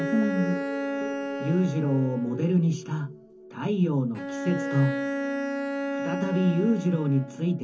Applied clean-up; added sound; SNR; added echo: none; Bowed string instrument; 6 dB; reverberation time 0.3 s.